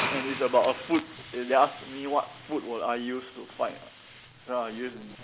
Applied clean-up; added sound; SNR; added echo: none; Hiss; 11 dB; none.